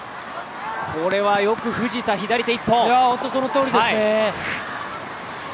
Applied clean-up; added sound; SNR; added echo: none; none; none; none.